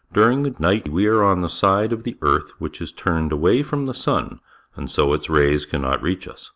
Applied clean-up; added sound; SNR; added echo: none; none; none; none.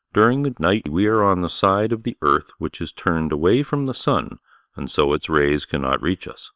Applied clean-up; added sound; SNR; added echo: neural separator model SepFormer WHAM!.